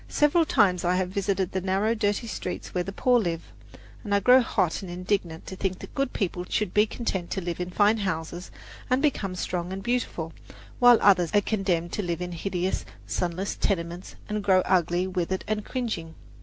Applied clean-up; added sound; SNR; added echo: none; none; none; none.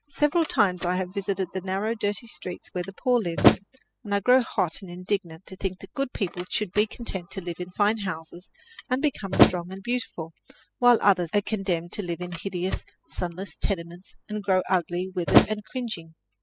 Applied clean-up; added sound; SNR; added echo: classical method spectral subtraction.